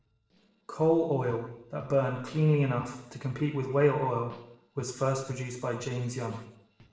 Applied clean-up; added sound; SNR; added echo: neural separator model SepFormer DNS4.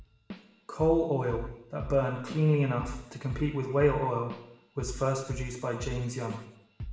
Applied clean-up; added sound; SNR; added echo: none; Drum / Drum kit; 12 dB; reverberation time 0.8 s.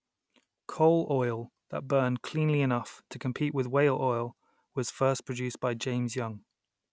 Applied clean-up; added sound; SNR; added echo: none; none; none; none.